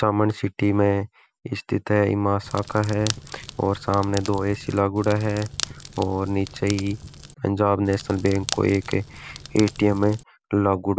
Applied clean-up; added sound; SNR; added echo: none; Crackle; 14 dB; none.